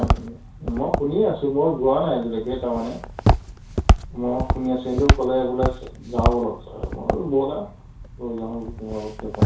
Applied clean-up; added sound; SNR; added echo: none; Walk, footsteps; -1 dB; reverberation time 0.3 s.